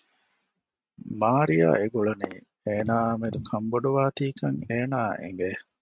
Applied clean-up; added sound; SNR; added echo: neural mask model RNNoise.